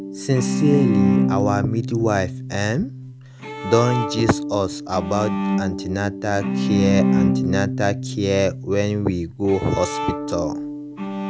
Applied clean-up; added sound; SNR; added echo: none; Bowed string instrument; 1 dB; none.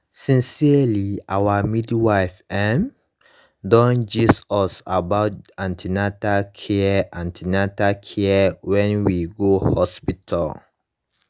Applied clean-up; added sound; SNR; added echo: none; none; none; none.